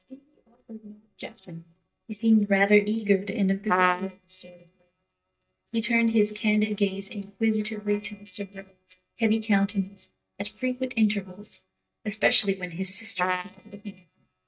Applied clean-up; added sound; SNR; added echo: neural mask model DeepFilterNet 3.